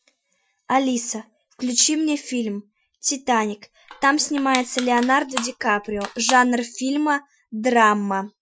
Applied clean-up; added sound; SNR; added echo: classical method Wiener filter.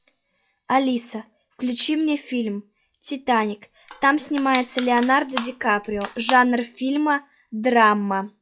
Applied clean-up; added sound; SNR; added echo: classical method log-MMSE.